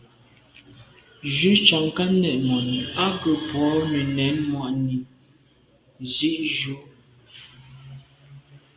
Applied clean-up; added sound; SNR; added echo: none; none; none; none.